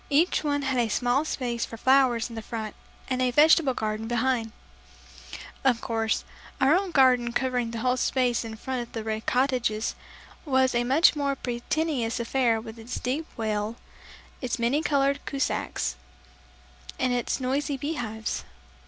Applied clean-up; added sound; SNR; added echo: none; none; none; none.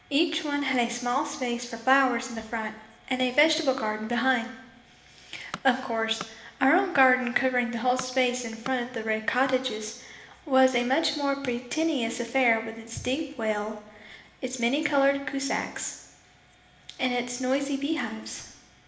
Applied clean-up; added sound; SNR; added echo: none; Tools; 18 dB; reverberation time 1.1 s.